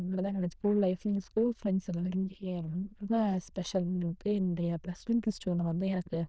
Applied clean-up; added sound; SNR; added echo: neural diffusion model UNIVERSE++.